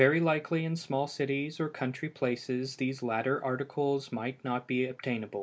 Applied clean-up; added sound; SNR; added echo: none; none; none; none.